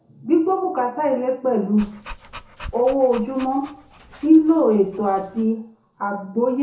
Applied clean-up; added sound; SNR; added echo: none; Dog; 19 dB; reverberation time 0.6 s.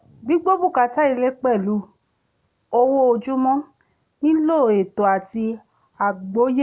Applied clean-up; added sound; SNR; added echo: none; none; none; none.